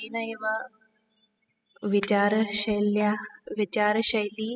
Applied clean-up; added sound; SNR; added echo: classical method spectral subtraction.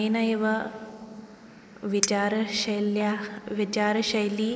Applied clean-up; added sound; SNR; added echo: neural mask model Resemble Enhance denoiser.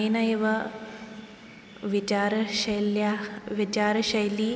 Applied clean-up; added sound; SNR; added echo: none; none; none; none.